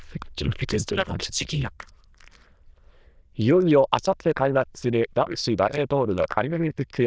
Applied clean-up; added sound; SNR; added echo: neural diffusion model UNIVERSE++.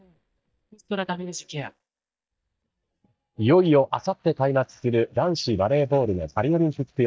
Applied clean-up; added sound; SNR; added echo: neural mask model DeepFilterNet 3.